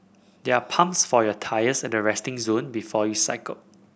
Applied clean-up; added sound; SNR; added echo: none; none; none; none.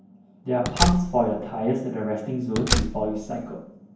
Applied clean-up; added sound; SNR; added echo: none; Slam; 3 dB; reverberation time 0.9 s.